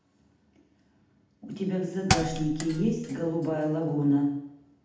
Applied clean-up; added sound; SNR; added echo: none; Thump, thud; 5 dB; reverberation time 0.8 s.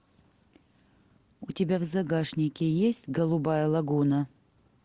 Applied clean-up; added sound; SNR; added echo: none; none; none; none.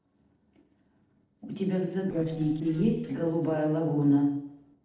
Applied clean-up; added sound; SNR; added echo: neural separator model SepFormer DNS4.